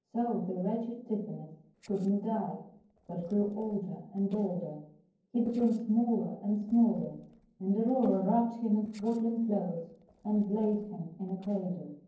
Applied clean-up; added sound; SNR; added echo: neural separator model SepFormer DNS4.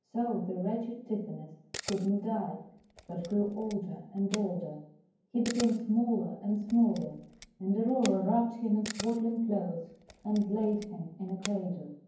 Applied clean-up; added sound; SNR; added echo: none; Camera; 16 dB; reverberation time 0.9 s.